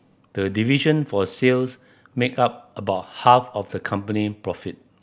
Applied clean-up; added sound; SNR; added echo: none; none; none; none.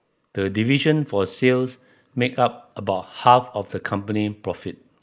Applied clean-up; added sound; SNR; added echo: neural mask model Resemble Enhance denoiser.